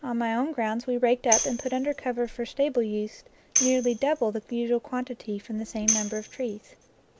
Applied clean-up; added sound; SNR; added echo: none; Tambourine; 4 dB; none.